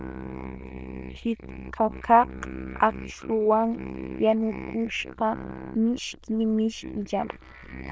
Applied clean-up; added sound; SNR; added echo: neural diffusion model UNIVERSE++.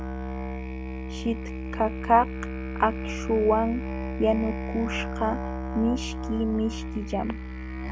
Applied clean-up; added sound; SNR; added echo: none; Musical instrument; 4 dB; none.